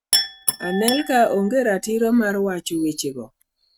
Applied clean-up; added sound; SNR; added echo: neural mask model RNNoise.